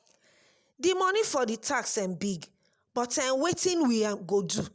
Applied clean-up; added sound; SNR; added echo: none; none; none; none.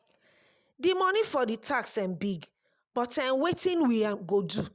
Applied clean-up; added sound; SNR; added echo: neural mask model Resemble Enhance denoiser.